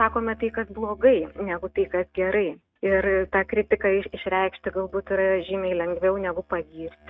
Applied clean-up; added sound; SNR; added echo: neural mask model RNNoise.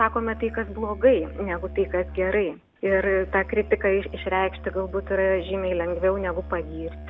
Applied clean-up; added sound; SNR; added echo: none; Musical instrument; 13 dB; none.